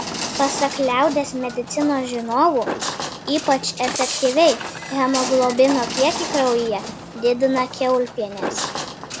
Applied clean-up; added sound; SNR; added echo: none; Walk, footsteps; 8 dB; none.